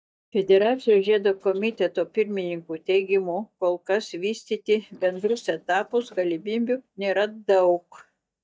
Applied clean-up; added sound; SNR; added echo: neural mask model DeepFilterNet 3.